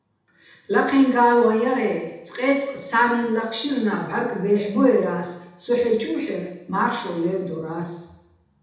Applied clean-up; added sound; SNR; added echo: none; none; none; reverberation time 0.8 s.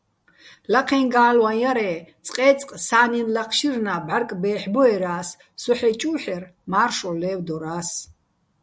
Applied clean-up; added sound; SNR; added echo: none; none; none; none.